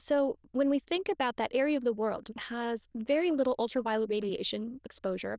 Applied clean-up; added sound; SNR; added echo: neural diffusion model UNIVERSE++.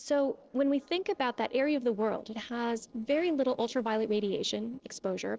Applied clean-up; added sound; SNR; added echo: neural separator model SepFormer DNS4.